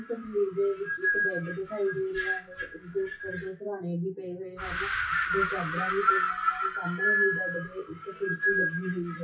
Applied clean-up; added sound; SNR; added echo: classical method WPE with log-MMSE.